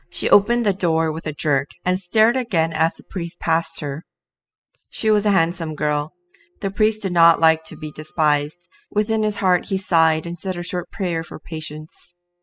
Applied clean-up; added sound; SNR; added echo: classical method spectral subtraction.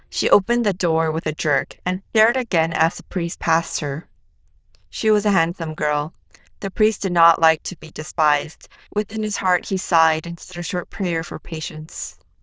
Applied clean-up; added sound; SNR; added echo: neural diffusion model UNIVERSE++.